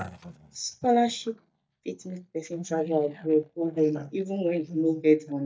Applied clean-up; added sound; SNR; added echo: neural mask model DeepFilterNet 3.